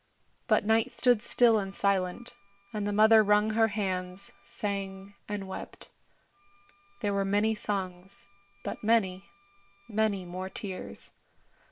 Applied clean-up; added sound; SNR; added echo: neural separator model SepFormer WHAM!.